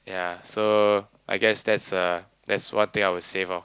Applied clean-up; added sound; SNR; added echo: none; none; none; none.